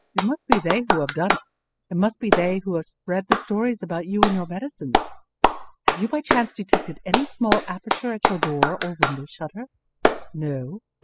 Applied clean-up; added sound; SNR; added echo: classical method spectral subtraction.